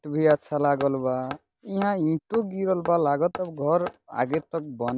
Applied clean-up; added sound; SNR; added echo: none; Hammer; 17 dB; none.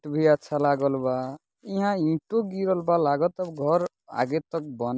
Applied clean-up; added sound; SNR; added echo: none; none; none; none.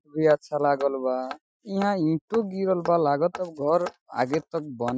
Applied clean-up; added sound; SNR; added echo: classical method Wiener filter.